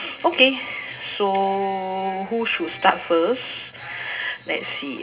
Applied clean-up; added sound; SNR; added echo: none; Livestock, farm animals, working animals; 20 dB; reverberation time 0.2 s.